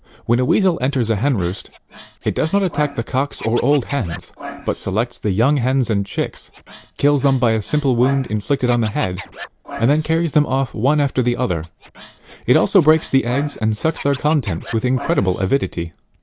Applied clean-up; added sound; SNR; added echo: none; Scratching (performance technique); 18 dB; none.